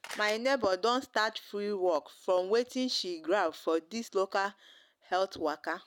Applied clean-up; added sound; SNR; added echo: none; Camera; 11 dB; none.